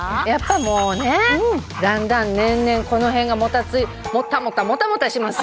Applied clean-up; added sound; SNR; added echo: none; Dog; 17 dB; none.